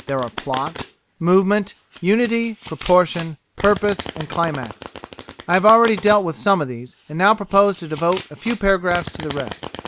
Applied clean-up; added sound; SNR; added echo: none; Domestic sounds, home sounds; 13 dB; none.